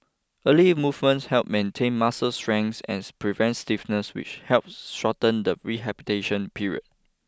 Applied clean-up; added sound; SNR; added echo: none; none; none; none.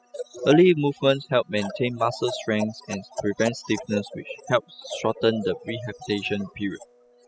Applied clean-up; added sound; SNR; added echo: classical method spectral subtraction.